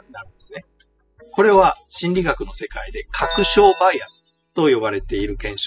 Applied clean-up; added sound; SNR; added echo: classical method spectral subtraction.